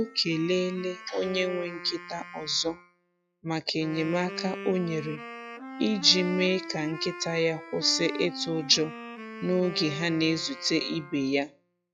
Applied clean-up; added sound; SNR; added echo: classical method log-MMSE.